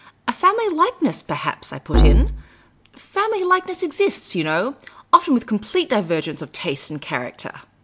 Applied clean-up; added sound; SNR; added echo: none; Musical instrument; -1 dB; none.